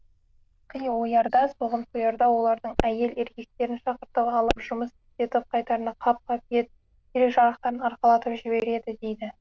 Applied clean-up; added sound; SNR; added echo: neural diffusion model UNIVERSE++.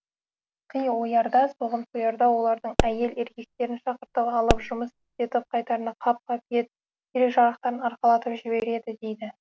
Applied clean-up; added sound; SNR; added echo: none; Explosion; 4 dB; none.